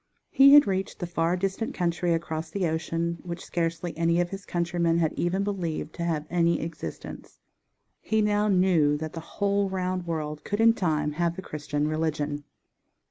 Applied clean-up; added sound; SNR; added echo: none; none; none; none.